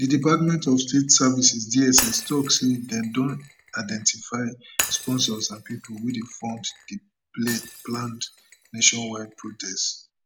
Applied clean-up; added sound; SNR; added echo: none; Shatter; 13 dB; none.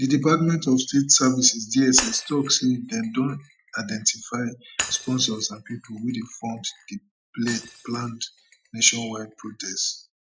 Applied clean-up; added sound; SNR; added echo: classical method Wiener filter.